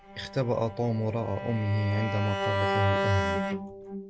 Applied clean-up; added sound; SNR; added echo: none; Bowed string instrument; 2 dB; none.